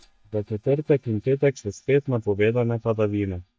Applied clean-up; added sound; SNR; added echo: neural mask model DeepFilterNet 3.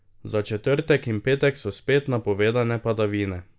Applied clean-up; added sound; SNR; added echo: none; none; none; none.